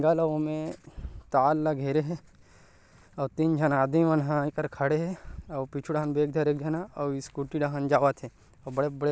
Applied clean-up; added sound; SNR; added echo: none; none; none; none.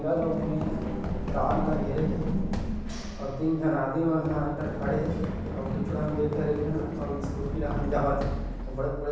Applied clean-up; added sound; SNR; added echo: none; Run; 1 dB; reverberation time 1.1 s.